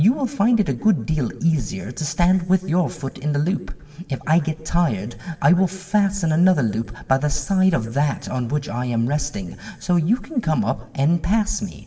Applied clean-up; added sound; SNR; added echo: none; none; none; reverberation time 2.4 s.